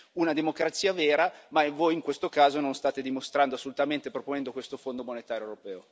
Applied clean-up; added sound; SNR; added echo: none; none; none; none.